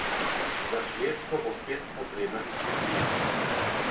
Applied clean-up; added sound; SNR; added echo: none; Waves, surf; -5 dB; reverberation time 0.2 s.